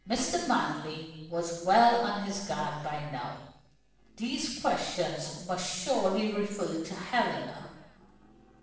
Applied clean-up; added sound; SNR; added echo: neural separator model SepFormer DNS4.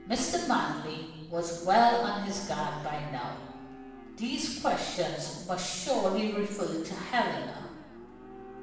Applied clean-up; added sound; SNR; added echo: none; Livestock, farm animals, working animals; 17 dB; reverberation time 1.1 s.